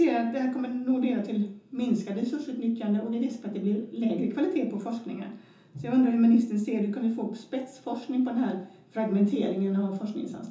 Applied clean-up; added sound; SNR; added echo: none; none; none; reverberation time 0.6 s.